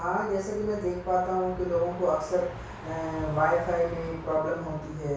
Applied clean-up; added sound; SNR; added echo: none; Motor vehicle (road); 17 dB; reverberation time 0.6 s.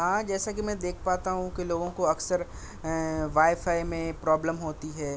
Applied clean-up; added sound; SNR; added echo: none; none; none; none.